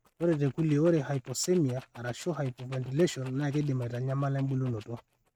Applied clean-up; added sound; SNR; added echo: neural mask model RNNoise.